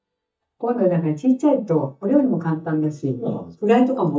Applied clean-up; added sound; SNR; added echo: neural mask model DeepFilterNet 3.